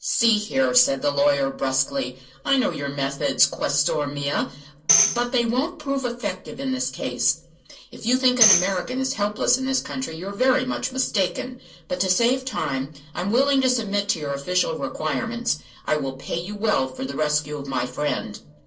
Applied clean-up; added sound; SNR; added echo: none; Tambourine; 0 dB; reverberation time 0.3 s.